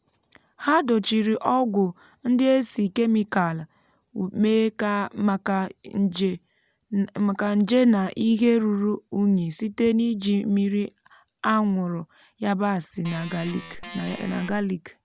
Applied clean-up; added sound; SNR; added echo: none; Organ; 15 dB; none.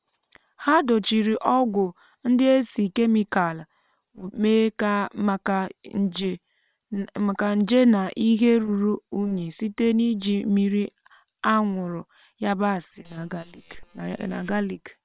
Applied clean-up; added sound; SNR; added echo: neural separator model SepFormer WHAM!.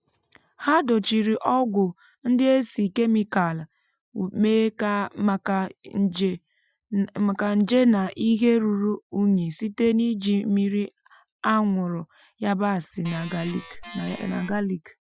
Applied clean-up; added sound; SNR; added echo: classical method Wiener filter.